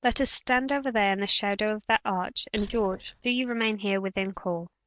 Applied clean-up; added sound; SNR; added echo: neural mask model DeepFilterNet 3.